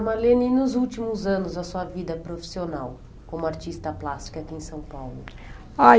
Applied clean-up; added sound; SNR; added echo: none; none; none; none.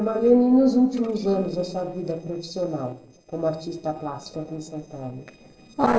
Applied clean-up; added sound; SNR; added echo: neural separator model SepFormer DNS4.